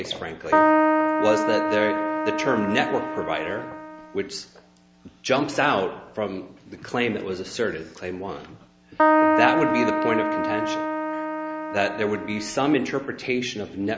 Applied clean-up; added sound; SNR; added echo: none; Keyboard (musical); -3 dB; none.